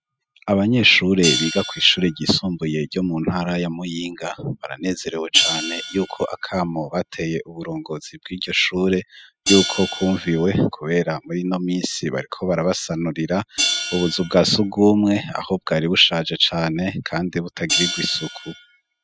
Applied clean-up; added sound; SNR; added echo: classical method spectral subtraction.